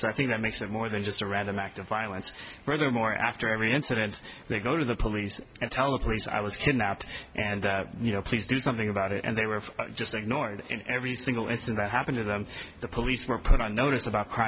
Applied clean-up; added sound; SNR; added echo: none; none; none; none.